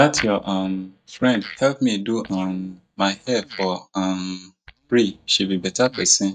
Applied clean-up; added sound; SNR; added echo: neural mask model DeepFilterNet 3.